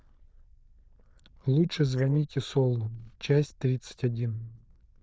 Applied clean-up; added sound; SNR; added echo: neural diffusion model UNIVERSE++.